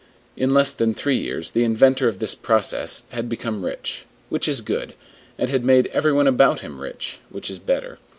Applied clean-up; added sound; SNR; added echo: none; none; none; none.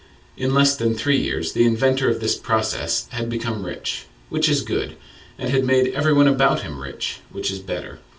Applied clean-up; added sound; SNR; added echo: none; none; none; reverberation time 0.2 s.